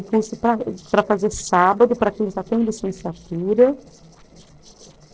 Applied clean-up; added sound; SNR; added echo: neural separator model SepFormer DNS4.